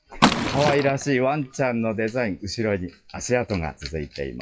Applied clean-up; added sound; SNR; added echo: classical method WPE with log-MMSE.